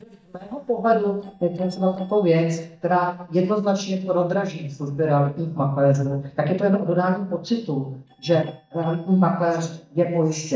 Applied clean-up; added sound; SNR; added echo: neural mask model DeepFilterNet 3.